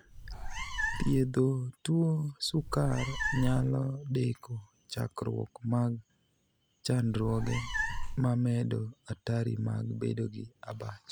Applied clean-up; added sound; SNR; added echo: none; Meow; 4 dB; none.